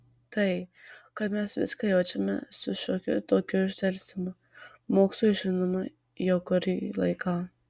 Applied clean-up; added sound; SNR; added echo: none; none; none; none.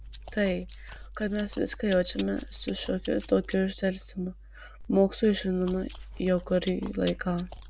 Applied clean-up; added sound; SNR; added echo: none; Chewing, mastication; 14 dB; none.